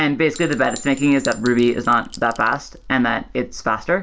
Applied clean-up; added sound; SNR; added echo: none; Chink, clink; 19 dB; none.